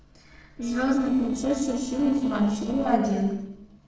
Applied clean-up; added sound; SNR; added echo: neural separator model SepFormer DNS4.